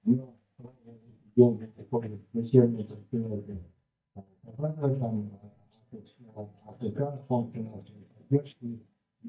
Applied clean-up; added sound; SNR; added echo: neural mask model DeepFilterNet 3.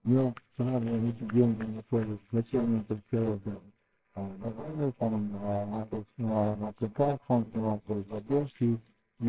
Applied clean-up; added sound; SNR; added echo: neural separator model SepFormer WHAMR!.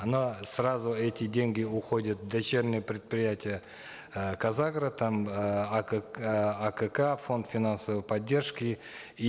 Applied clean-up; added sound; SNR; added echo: none; none; none; none.